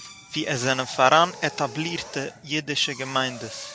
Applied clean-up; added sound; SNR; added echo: none; Drill; 17 dB; none.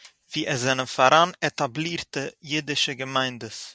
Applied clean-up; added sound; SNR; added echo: none; none; none; none.